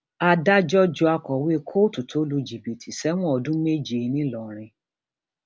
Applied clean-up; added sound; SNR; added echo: none; none; none; none.